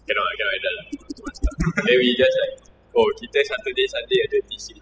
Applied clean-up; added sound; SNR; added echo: classical method spectral subtraction.